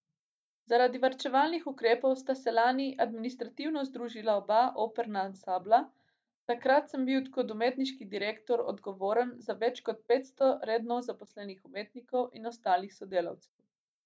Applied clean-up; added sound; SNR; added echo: none; none; none; none.